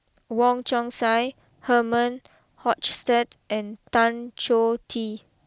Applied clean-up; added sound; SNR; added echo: none; none; none; none.